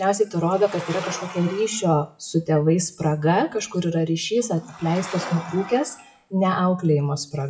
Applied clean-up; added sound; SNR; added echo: classical method WPE with log-MMSE.